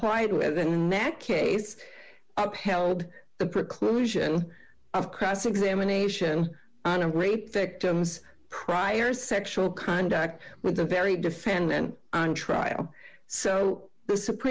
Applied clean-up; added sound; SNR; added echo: none; none; none; none.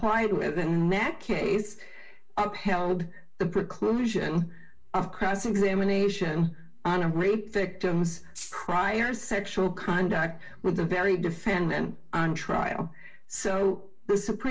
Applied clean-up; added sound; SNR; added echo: none; Rattle (instrument); 14 dB; reverberation time 0.2 s.